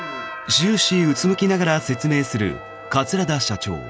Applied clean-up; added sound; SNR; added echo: none; Trumpet; 15 dB; none.